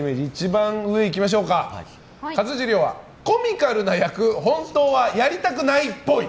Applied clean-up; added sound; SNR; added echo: none; none; none; none.